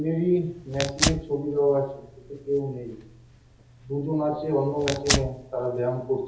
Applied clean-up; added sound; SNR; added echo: none; Tearing; 6 dB; reverberation time 0.7 s.